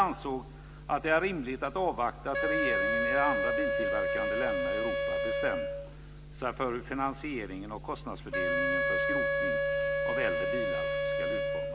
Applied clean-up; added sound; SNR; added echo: none; Wind instrument, woodwind instrument; -3 dB; none.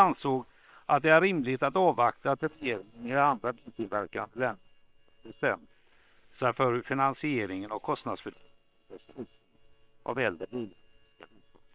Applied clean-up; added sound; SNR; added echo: neural separator model SepFormer WHAM!.